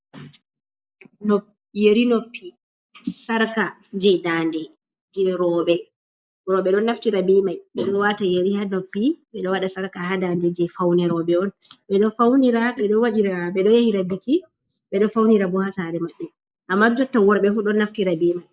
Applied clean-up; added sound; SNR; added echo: neural mask model Resemble Enhance denoiser.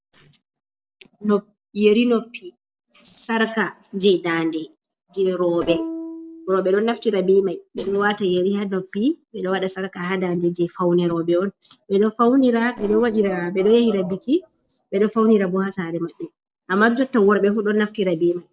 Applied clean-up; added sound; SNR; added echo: neural separator model SepFormer DNS4.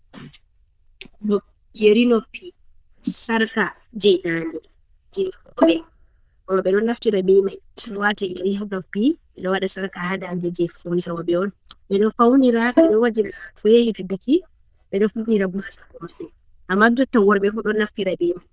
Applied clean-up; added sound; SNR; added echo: neural diffusion model UNIVERSE++.